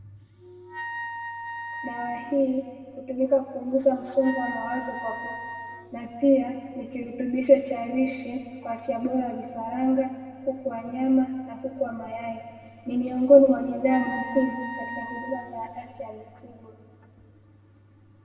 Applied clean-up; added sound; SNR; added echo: none; Wind instrument, woodwind instrument; 11 dB; reverberation time 2.0 s.